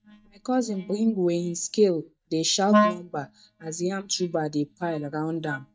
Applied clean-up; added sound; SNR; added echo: neural mask model DeepFilterNet 3.